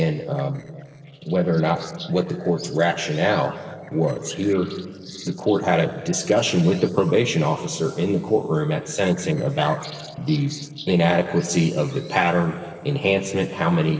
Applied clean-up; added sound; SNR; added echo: neural separator model SepFormer DNS4.